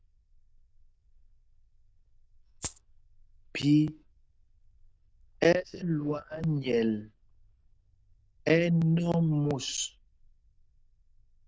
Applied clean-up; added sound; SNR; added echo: neural diffusion model UNIVERSE++.